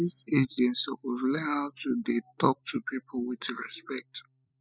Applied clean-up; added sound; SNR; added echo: classical method spectral subtraction.